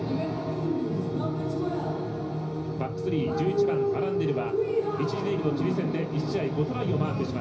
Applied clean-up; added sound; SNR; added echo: none; none; none; reverberation time 0.5 s.